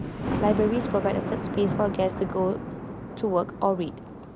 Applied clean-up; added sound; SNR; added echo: none; Thunder; 4 dB; none.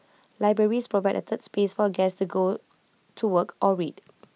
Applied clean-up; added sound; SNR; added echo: none; none; none; none.